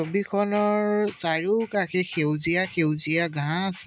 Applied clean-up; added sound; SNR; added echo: none; none; none; none.